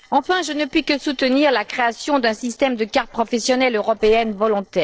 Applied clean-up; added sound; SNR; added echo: neural separator model SepFormer DNS4.